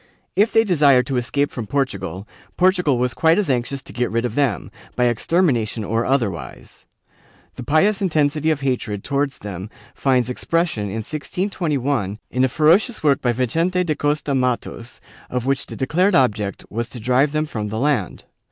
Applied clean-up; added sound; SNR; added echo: none; none; none; none.